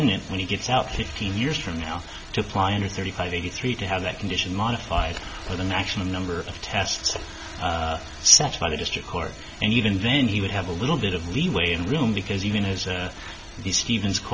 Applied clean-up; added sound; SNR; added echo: none; none; none; none.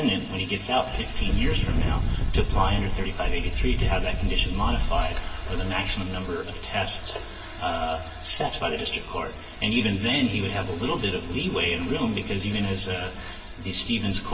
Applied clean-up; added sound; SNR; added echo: none; Engine; 3 dB; reverberation time 2.9 s.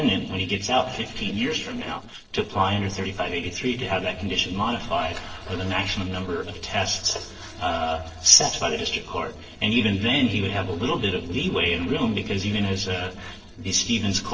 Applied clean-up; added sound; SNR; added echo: neural separator model SepFormer DNS4.